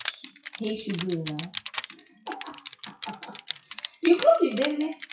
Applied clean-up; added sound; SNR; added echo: classical method WPE with log-MMSE.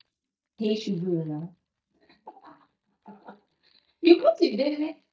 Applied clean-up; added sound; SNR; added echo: neural mask model DeepFilterNet 3.